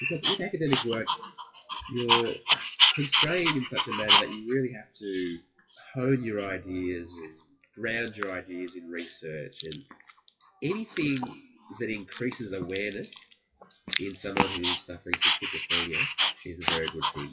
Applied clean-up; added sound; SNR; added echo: classical method WPE with log-MMSE.